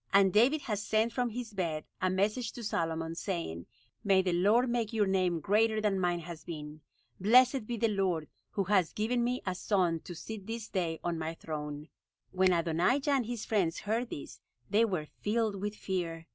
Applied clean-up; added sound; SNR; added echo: none; none; none; none.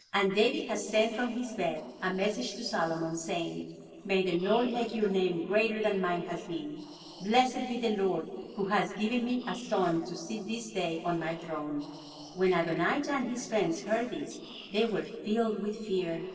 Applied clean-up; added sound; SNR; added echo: neural separator model SepFormer DNS4.